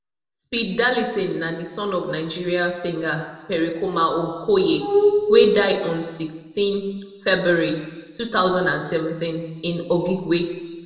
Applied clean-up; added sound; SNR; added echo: neural separator model SepFormer DNS4.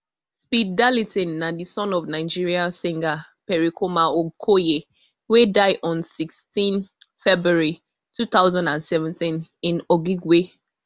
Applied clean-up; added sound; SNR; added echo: none; none; none; none.